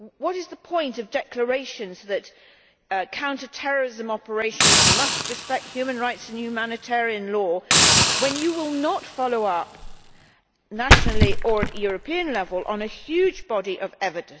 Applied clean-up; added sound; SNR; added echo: none; Splash, splatter + Hiss; -4 dB; none.